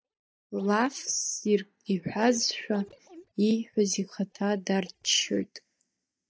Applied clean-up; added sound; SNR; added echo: neural mask model DeepFilterNet 3.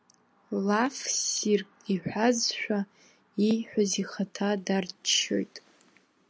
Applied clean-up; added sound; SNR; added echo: none; none; none; none.